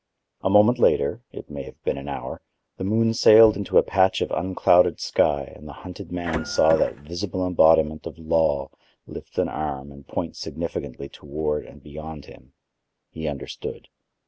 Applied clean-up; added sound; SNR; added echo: none; Printer; 10 dB; none.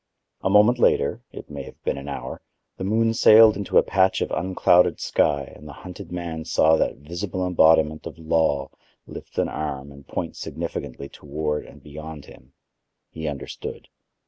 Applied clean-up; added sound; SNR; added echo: none; none; none; none.